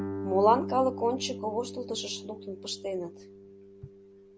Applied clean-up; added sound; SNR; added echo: none; Guitar; 9 dB; none.